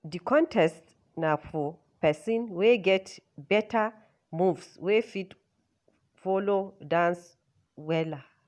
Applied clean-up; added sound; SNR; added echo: none; none; none; none.